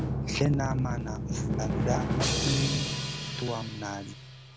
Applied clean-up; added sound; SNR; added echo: none; Drum; -1 dB; none.